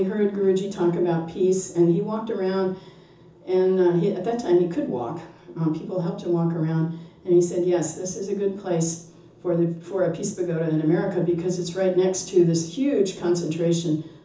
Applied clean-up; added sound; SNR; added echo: none; none; none; reverberation time 0.6 s.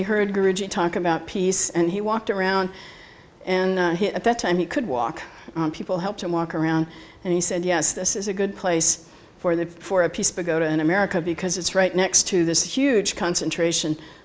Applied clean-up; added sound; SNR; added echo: none; none; none; none.